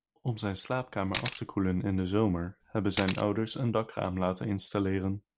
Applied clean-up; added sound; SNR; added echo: none; Camera; 12 dB; none.